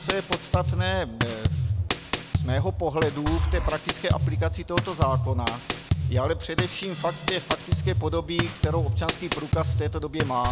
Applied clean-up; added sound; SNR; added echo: none; Drum kit; -3 dB; none.